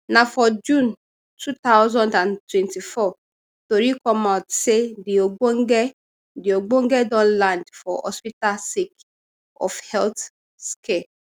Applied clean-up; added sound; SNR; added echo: none; none; none; none.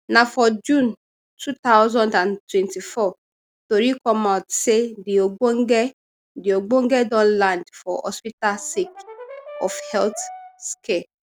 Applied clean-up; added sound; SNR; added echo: none; Brass instrument; 17 dB; none.